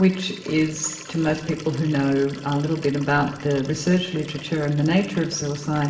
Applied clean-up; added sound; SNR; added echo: none; Liquid; 18 dB; reverberation time 1.4 s.